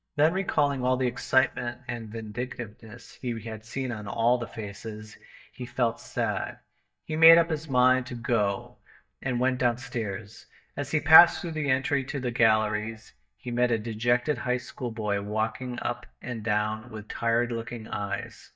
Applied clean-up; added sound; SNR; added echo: neural mask model DeepFilterNet 3.